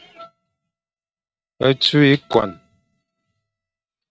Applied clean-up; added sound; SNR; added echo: neural mask model RNNoise.